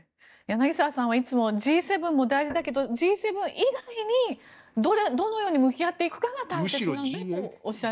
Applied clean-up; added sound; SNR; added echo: neural mask model DeepFilterNet 3.